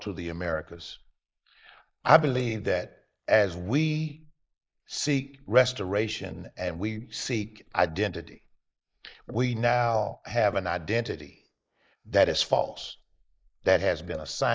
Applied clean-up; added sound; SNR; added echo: neural mask model Resemble Enhance denoiser.